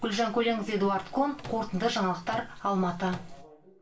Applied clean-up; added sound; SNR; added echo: none; Microwave oven; 17 dB; reverberation time 0.3 s.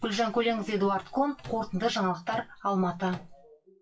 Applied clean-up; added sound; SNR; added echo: classical method WPE with log-MMSE.